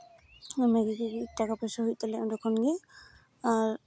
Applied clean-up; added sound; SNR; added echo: none; none; none; none.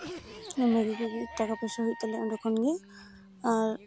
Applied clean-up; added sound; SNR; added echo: none; Wind instrument, woodwind instrument + Cough; 15 dB; none.